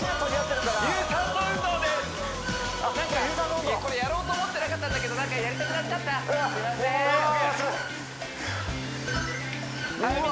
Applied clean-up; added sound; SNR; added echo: none; Water / Bird; 10 dB; none.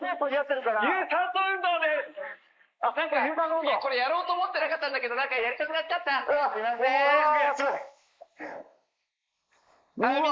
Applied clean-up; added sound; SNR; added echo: neural mask model Resemble Enhance denoiser.